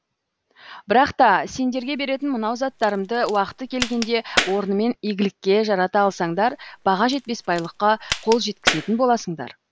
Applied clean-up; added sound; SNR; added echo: none; Crack; 9 dB; none.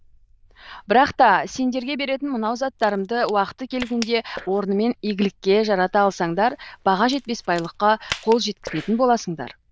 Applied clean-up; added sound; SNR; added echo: neural diffusion model UNIVERSE++.